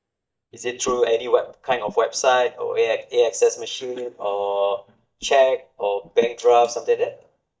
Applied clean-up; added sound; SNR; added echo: neural mask model DeepFilterNet 3.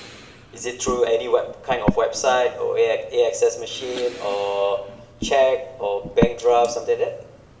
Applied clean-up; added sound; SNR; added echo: none; Breathing; 10 dB; reverberation time 0.8 s.